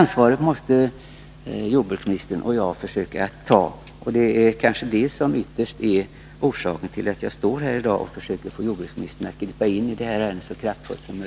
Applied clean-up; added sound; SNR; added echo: none; none; none; none.